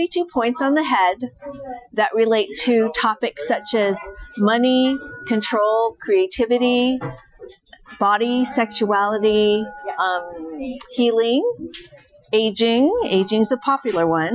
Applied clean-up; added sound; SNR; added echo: classical method Wiener filter.